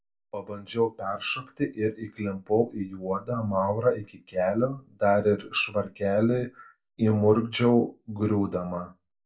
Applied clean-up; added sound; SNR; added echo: none; none; none; reverberation time 0.2 s.